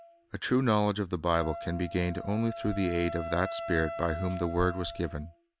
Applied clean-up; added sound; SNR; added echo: none; Wind instrument, woodwind instrument; 11 dB; none.